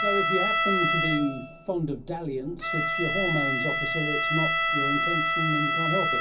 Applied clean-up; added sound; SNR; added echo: none; Bowed string instrument; -3 dB; reverberation time 0.4 s.